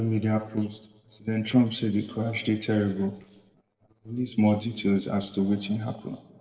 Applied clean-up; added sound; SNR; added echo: neural separator model SepFormer DNS4.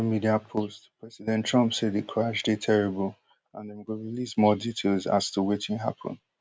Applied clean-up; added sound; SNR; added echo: none; none; none; none.